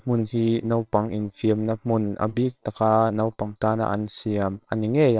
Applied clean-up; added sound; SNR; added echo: neural separator model SepFormer WHAMR!.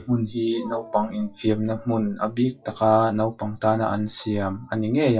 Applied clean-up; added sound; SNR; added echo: classical method WPE with log-MMSE.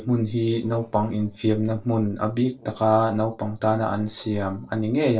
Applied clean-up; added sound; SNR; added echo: neural separator model SepFormer DNS4.